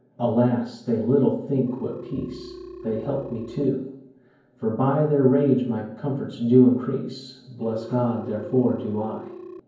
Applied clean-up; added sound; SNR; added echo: none; Telephone; 19 dB; reverberation time 0.9 s.